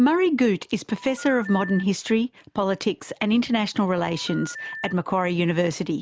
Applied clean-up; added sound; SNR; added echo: none; Telephone; 17 dB; none.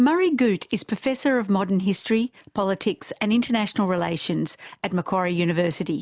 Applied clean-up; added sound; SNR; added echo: none; none; none; none.